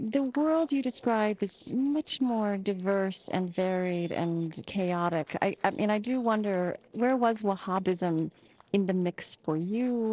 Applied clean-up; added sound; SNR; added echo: neural separator model SepFormer DNS4.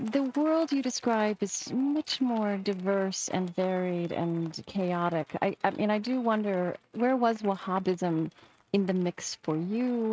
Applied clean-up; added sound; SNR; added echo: neural mask model RNNoise.